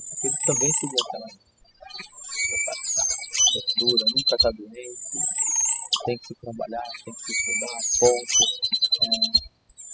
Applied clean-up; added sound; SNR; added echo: classical method spectral subtraction.